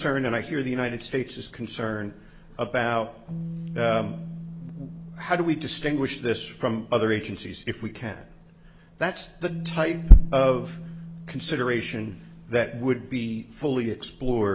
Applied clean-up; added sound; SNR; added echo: none; Bass guitar; 15 dB; none.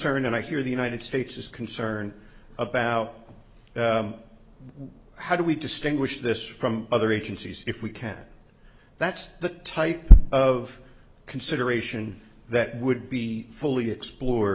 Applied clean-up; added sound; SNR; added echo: none; none; none; none.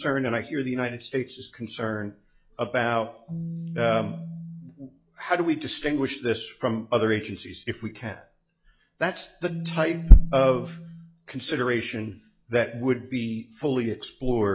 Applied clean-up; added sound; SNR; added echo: classical method log-MMSE.